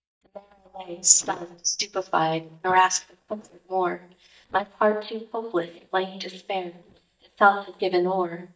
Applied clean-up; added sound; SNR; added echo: neural mask model DeepFilterNet 3.